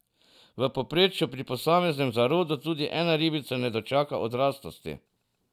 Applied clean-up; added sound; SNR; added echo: none; none; none; none.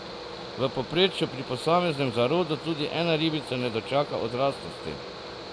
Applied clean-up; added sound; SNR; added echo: none; Mechanical fan; 11 dB; none.